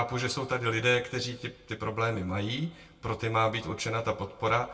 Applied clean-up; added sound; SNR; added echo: none; none; none; reverberation time 0.1 s.